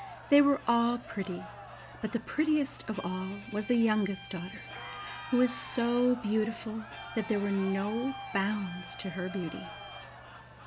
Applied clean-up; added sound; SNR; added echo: none; Crowd + Bowed string instrument; 14 dB; none.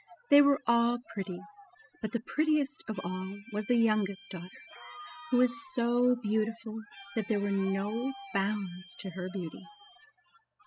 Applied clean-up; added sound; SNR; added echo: classical method spectral subtraction.